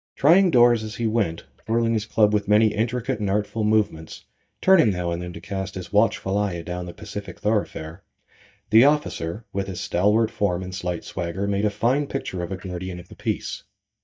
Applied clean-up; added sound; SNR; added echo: neural mask model DeepFilterNet 3.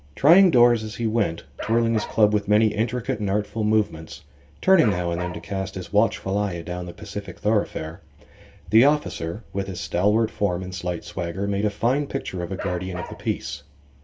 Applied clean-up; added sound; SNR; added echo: none; Bark; 13 dB; reverberation time 0.2 s.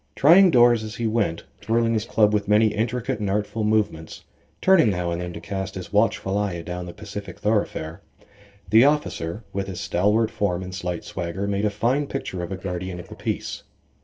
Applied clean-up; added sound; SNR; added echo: neural separator model SepFormer DNS4.